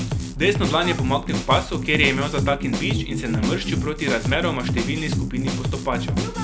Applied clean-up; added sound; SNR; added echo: none; Drum kit; 0 dB; none.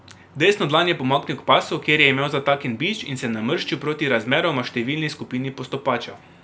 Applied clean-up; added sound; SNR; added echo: none; none; none; none.